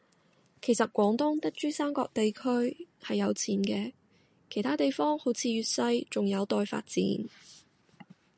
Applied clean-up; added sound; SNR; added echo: none; none; none; none.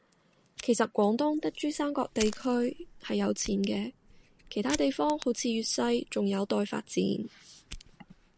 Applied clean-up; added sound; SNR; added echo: none; Fire; 17 dB; none.